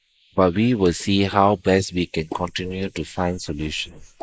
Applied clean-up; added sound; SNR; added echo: neural mask model Resemble Enhance denoiser.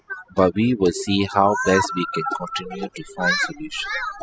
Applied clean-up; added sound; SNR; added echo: classical method spectral subtraction.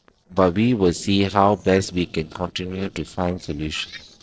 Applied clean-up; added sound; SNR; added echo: neural separator model SepFormer DNS4.